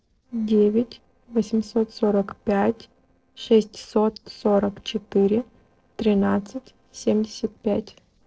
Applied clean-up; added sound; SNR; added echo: neural separator model SepFormer DNS4.